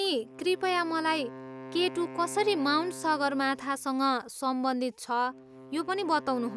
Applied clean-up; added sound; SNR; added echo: none; Wind instrument, woodwind instrument; 16 dB; none.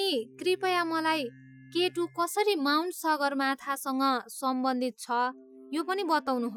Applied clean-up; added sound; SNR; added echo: classical method Wiener filter.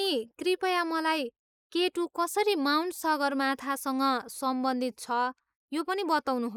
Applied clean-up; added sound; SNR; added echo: neural mask model Resemble Enhance denoiser.